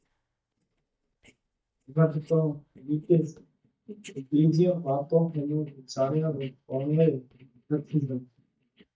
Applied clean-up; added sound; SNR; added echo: neural mask model DeepFilterNet 3.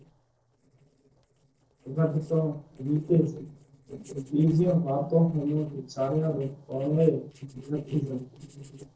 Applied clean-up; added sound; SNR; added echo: neural separator model SepFormer DNS4.